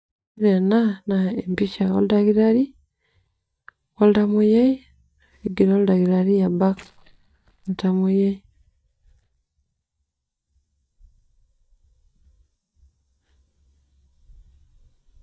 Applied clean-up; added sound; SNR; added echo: neural mask model DeepFilterNet 3.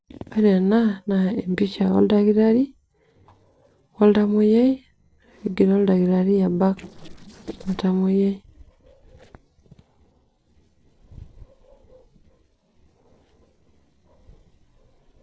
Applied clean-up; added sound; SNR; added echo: neural separator model SepFormer DNS4.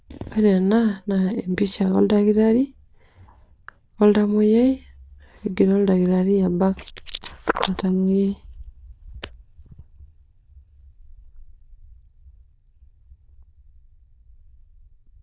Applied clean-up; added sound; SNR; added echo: neural diffusion model UNIVERSE++.